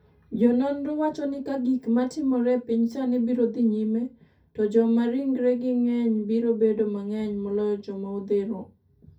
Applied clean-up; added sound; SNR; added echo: none; none; none; reverberation time 0.3 s.